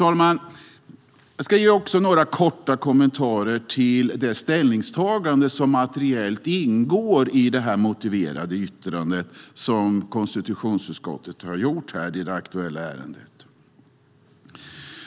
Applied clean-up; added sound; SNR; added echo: none; none; none; none.